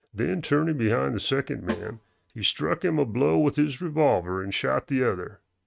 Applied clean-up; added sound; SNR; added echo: neural mask model RNNoise.